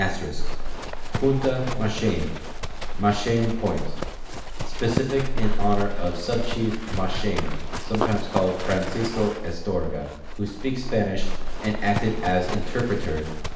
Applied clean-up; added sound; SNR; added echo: none; Livestock, farm animals, working animals; -1 dB; reverberation time 0.8 s.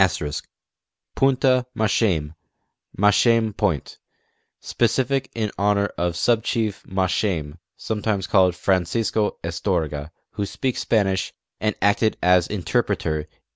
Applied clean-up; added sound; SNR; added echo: none; none; none; none.